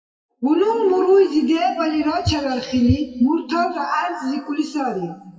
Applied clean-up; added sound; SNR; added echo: classical method WPE with log-MMSE.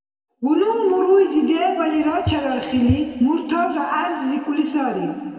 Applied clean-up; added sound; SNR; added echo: none; Walk, footsteps / Bird vocalization, bird call, bird song; 11 dB; reverberation time 2.2 s.